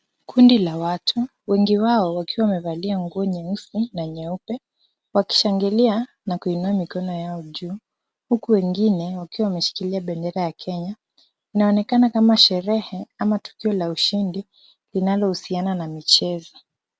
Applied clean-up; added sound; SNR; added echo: none; none; none; none.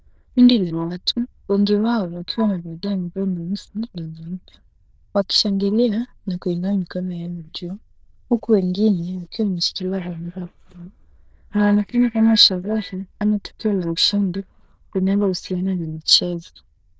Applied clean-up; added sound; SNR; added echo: neural diffusion model UNIVERSE++.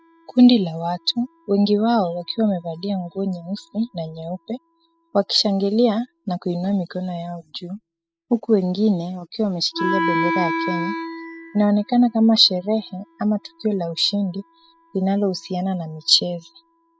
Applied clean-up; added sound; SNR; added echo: classical method spectral subtraction.